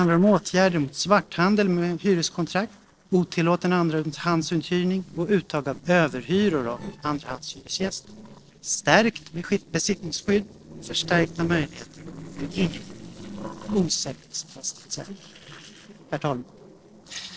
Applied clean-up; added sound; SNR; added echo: neural separator model SepFormer DNS4.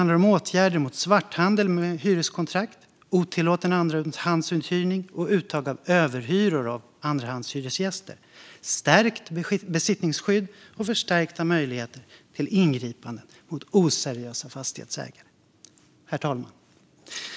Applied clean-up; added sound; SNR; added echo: none; none; none; none.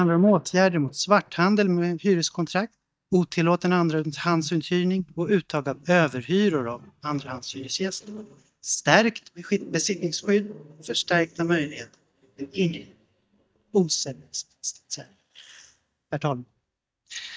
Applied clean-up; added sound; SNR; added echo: neural mask model DeepFilterNet 3.